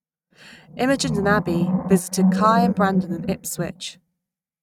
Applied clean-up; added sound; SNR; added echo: neural mask model RNNoise.